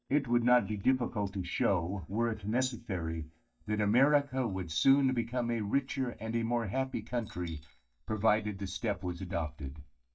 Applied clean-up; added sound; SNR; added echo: neural mask model DeepFilterNet 3.